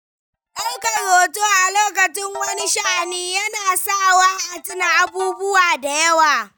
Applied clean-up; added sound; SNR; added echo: neural mask model DeepFilterNet 3.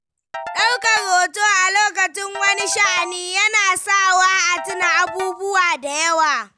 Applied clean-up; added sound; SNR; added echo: none; Ringtone / Keyboard (musical); 14 dB; none.